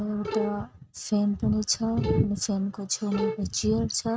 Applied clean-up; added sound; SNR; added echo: neural mask model RNNoise.